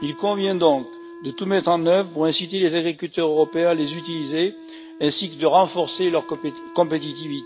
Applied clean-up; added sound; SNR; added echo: none; Wind instrument, woodwind instrument; 17 dB; none.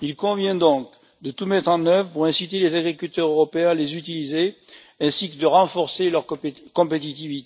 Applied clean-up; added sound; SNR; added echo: none; none; none; none.